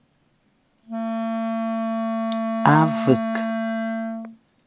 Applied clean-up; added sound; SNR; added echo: none; Wind instrument, woodwind instrument; 0 dB; none.